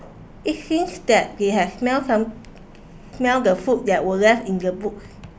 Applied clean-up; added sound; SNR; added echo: none; none; none; none.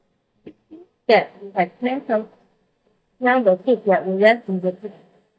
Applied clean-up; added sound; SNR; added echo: neural mask model DeepFilterNet 3.